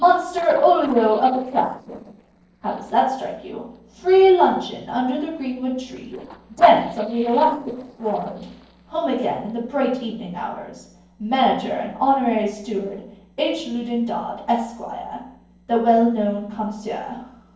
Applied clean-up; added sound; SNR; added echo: neural separator model SepFormer DNS4.